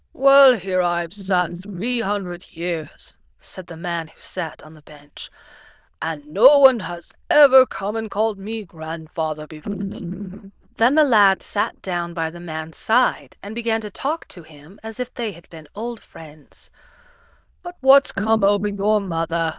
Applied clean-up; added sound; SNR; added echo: neural diffusion model UNIVERSE++.